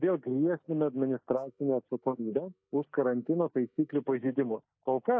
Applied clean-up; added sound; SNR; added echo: neural mask model DeepFilterNet 3.